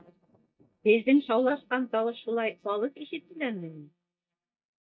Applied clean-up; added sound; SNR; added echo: neural mask model DeepFilterNet 3.